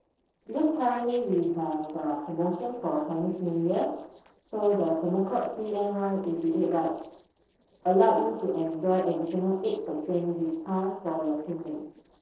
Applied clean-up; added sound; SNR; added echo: neural separator model SepFormer DNS4.